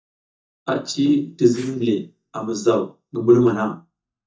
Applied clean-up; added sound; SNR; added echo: neural mask model DeepFilterNet 3.